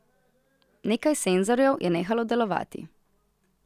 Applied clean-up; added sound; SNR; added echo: none; none; none; none.